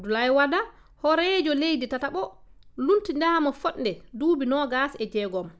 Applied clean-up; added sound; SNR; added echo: none; none; none; none.